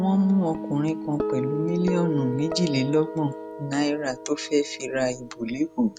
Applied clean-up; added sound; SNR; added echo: none; Guitar; 8 dB; none.